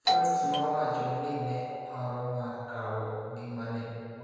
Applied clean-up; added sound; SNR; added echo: none; Doorbell; -3 dB; reverberation time 1.9 s.